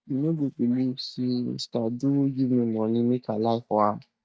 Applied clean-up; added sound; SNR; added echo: neural mask model DeepFilterNet 3.